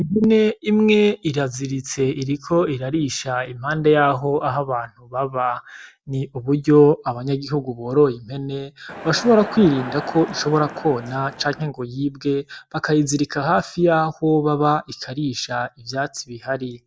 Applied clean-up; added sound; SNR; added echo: none; Crowd; 12 dB; none.